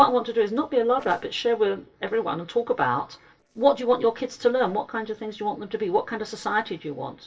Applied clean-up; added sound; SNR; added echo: neural separator model SepFormer DNS4.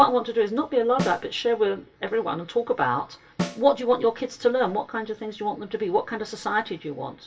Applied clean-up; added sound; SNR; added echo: none; Snare drum; 13 dB; reverberation time 0.1 s.